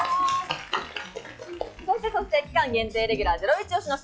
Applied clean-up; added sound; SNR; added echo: classical method log-MMSE.